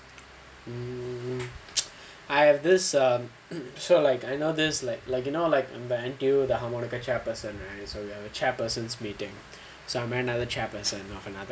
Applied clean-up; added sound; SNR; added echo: none; none; none; none.